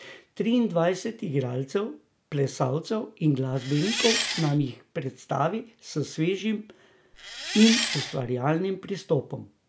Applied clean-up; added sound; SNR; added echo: none; Engine; 3 dB; none.